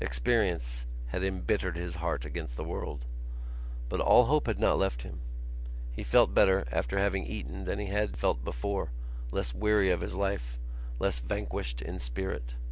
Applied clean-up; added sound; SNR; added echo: none; none; none; none.